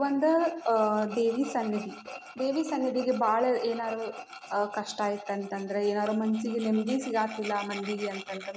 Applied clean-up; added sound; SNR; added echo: none; Tools; 16 dB; none.